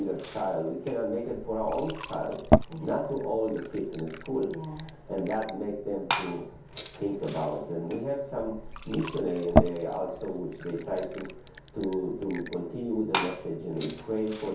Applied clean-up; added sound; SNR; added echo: none; Liquid; 1 dB; reverberation time 0.6 s.